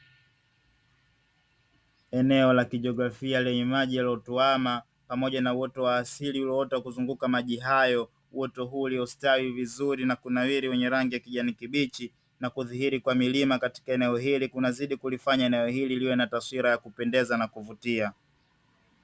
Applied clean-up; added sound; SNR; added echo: none; none; none; none.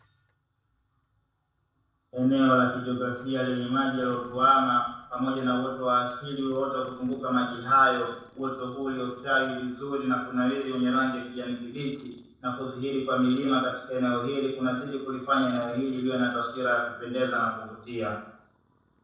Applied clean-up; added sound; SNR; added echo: neural separator model SepFormer DNS4.